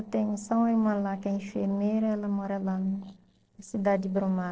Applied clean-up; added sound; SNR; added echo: neural separator model SepFormer DNS4.